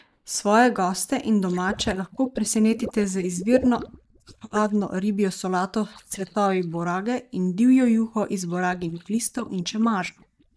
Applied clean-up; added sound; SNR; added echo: neural mask model DeepFilterNet 3.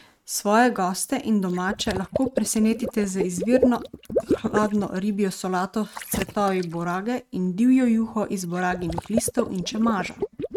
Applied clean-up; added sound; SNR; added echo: neural mask model RNNoise.